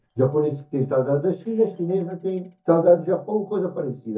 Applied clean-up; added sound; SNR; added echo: neural mask model DeepFilterNet 3.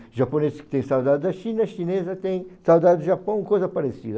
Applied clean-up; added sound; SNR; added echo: none; none; none; none.